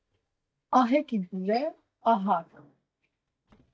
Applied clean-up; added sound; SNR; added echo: neural mask model DeepFilterNet 3.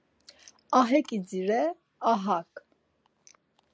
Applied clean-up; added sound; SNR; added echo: none; none; none; none.